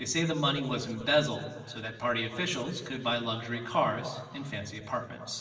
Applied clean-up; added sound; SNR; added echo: none; none; none; reverberation time 2.3 s.